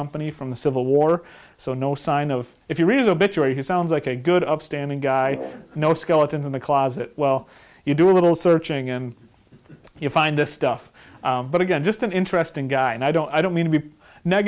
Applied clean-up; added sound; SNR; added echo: none; Brass instrument; 16 dB; none.